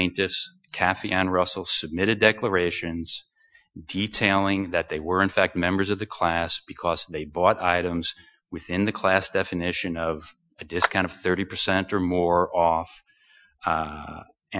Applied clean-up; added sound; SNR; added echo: classical method Wiener filter.